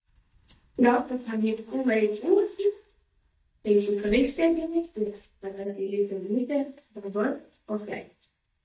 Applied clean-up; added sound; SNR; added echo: neural mask model DeepFilterNet 3.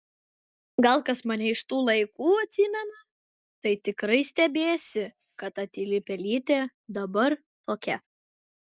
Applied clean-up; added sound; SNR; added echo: none; none; none; none.